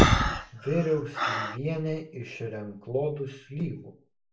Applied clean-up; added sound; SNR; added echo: none; Breathing; -2 dB; reverberation time 0.3 s.